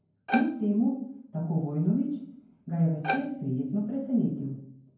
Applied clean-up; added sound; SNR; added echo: none; Bowed string instrument; 7 dB; reverberation time 0.9 s.